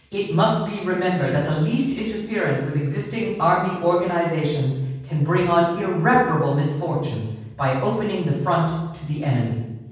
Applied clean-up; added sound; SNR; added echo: none; none; none; reverberation time 1.2 s.